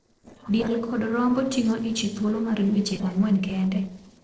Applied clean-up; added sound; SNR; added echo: neural separator model SepFormer DNS4.